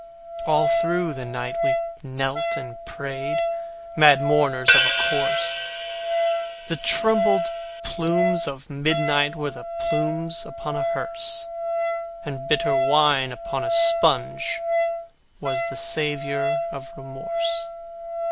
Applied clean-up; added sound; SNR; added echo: none; Wind instrument, woodwind instrument + Crash cymbal / Hi-hat; -1 dB; none.